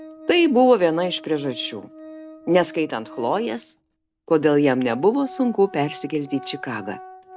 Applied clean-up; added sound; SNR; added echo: none; Organ; 19 dB; none.